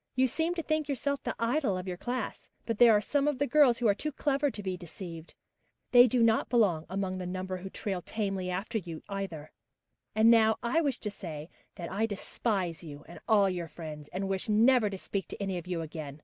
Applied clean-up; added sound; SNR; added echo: none; none; none; none.